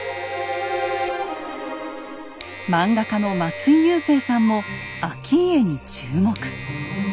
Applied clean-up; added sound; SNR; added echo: none; Domestic sounds, home sounds; 15 dB; none.